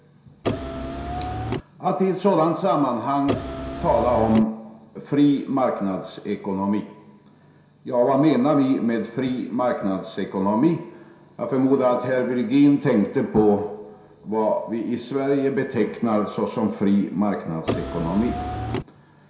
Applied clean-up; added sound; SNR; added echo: none; Car; 5 dB; reverberation time 0.7 s.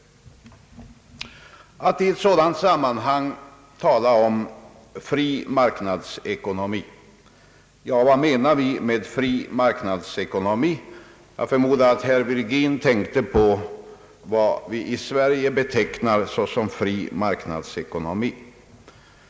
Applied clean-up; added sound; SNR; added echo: none; none; none; none.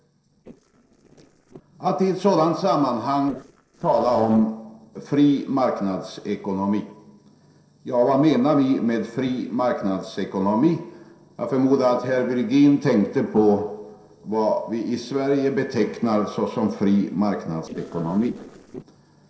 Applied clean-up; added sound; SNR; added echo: neural separator model SepFormer DNS4.